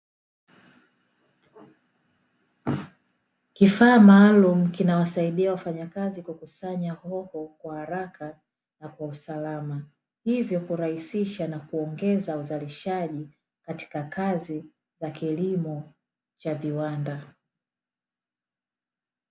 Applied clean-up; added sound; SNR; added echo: none; none; none; none.